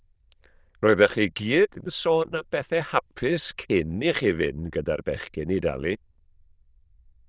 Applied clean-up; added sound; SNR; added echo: neural diffusion model UNIVERSE++.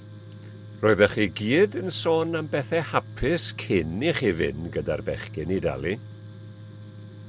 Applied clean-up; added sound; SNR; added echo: none; Tools; 14 dB; none.